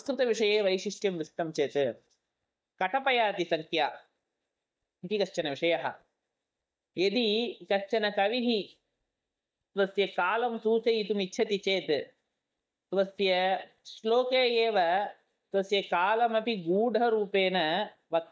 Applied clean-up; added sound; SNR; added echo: neural mask model DeepFilterNet 3.